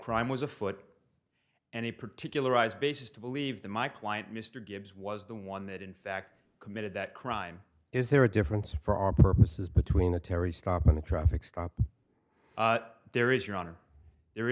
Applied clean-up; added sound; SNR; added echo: none; none; none; none.